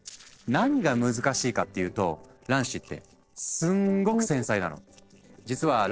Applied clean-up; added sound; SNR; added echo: neural separator model SepFormer DNS4.